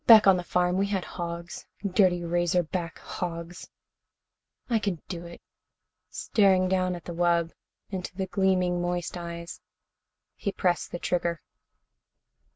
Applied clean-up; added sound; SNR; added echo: none; none; none; none.